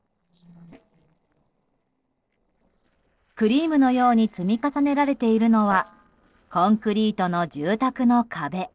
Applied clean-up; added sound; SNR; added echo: neural separator model SepFormer DNS4.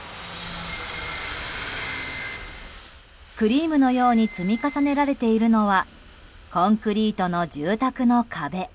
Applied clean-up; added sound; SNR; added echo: none; none; none; none.